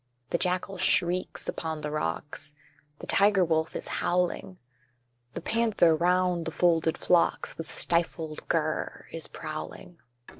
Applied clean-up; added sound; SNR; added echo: neural separator model SepFormer DNS4.